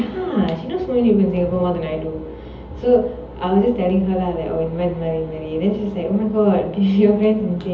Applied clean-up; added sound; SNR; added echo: none; none; none; reverberation time 0.7 s.